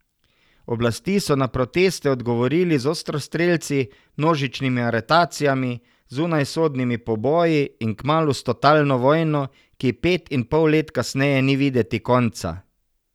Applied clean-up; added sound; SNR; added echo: none; none; none; none.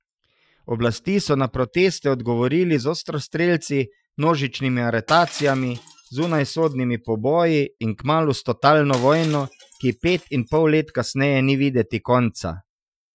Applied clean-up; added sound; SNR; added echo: classical method Wiener filter.